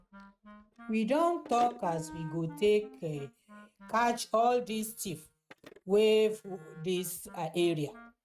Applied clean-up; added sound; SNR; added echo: neural mask model RNNoise.